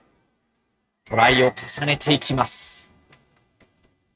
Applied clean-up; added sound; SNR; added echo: neural mask model RNNoise.